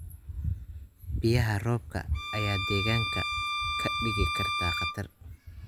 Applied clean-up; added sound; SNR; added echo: none; Bowed string instrument; 1 dB; none.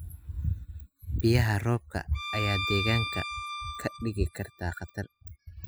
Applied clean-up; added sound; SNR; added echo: classical method spectral subtraction.